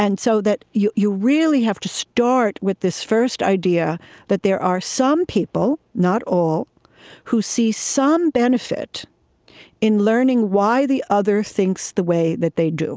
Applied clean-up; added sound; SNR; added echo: none; none; none; none.